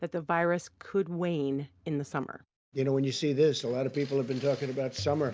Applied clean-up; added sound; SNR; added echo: none; none; none; none.